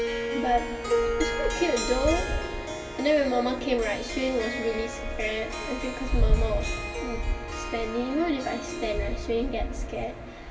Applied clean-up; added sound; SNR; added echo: none; Harp; 6 dB; reverberation time 2.4 s.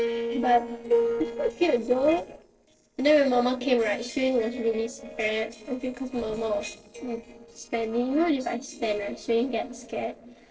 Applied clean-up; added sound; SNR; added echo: neural separator model SepFormer DNS4.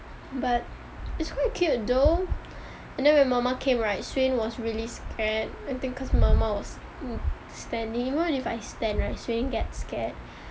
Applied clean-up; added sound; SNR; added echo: none; none; none; none.